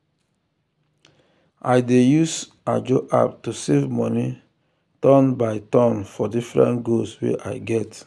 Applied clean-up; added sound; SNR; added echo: none; none; none; none.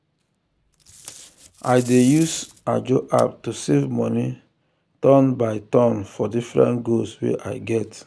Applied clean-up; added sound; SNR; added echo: none; Packing tape, duct tape; 15 dB; none.